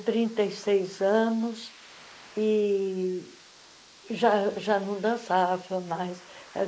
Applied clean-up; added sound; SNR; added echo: neural mask model Resemble Enhance denoiser.